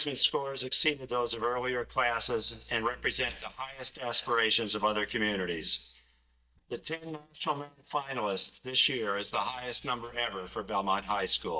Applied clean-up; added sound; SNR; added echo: neural mask model DeepFilterNet 3.